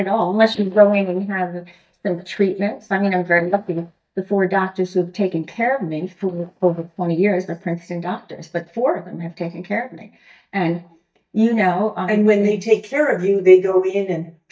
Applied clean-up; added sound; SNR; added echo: neural mask model DeepFilterNet 3.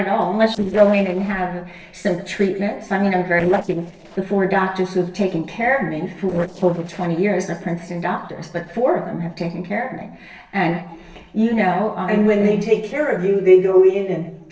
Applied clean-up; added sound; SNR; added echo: neural separator model SepFormer DNS4.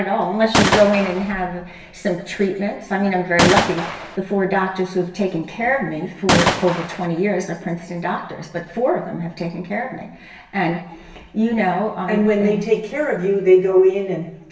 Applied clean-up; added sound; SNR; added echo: none; Gunshot, gunfire; -1 dB; reverberation time 0.9 s.